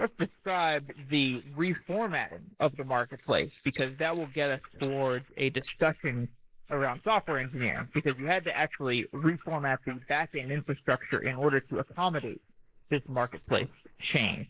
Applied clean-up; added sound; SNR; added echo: neural mask model Resemble Enhance denoiser.